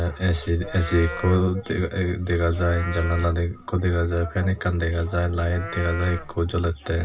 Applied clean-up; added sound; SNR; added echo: none; Livestock, farm animals, working animals; 13 dB; reverberation time 0.4 s.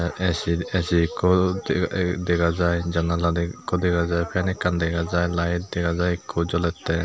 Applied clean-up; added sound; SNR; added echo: none; none; none; none.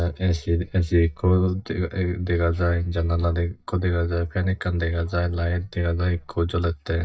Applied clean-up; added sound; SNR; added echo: neural mask model DeepFilterNet 3.